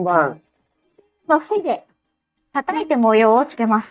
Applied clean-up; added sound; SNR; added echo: neural mask model DeepFilterNet 3.